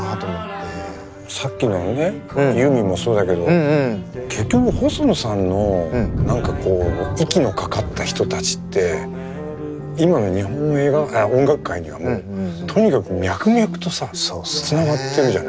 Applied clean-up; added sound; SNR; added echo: none; Thunder; 12 dB; none.